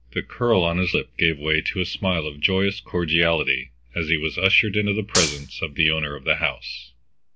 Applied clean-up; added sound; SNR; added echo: none; Gunshot, gunfire; 5 dB; none.